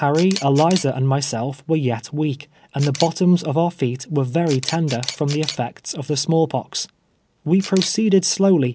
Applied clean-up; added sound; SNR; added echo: none; Camera; 16 dB; none.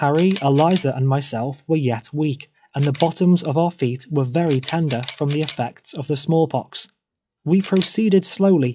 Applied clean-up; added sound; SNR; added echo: classical method log-MMSE.